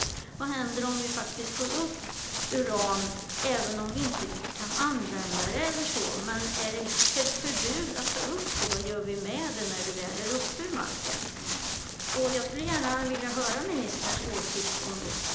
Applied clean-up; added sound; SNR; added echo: none; Walk, footsteps; 0 dB; reverberation time 0.9 s.